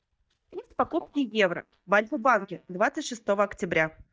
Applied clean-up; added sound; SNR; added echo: neural mask model DeepFilterNet 3.